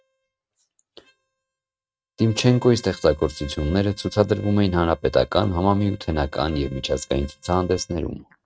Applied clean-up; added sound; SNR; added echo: neural mask model RNNoise.